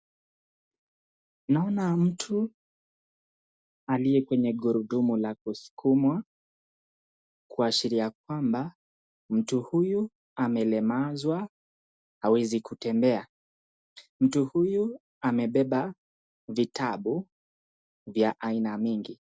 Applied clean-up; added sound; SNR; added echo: none; none; none; none.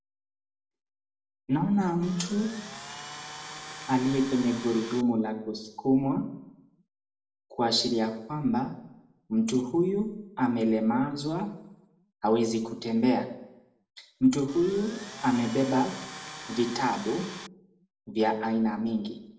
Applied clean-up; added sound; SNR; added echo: none; Tools; 13 dB; reverberation time 0.6 s.